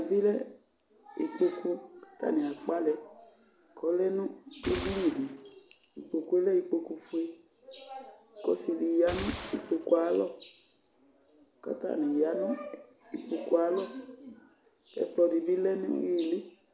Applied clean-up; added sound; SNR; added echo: none; Gunshot, gunfire; 12 dB; none.